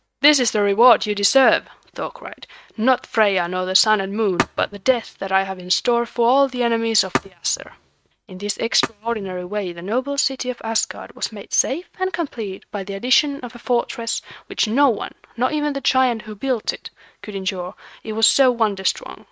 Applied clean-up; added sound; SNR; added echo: neural mask model RNNoise.